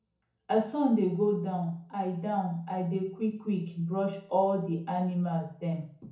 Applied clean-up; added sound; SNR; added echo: none; none; none; reverberation time 0.6 s.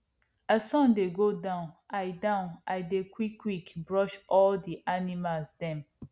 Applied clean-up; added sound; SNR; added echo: none; none; none; none.